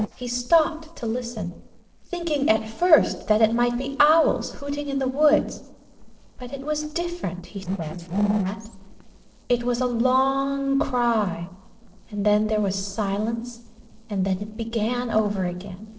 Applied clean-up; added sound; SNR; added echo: neural separator model SepFormer DNS4.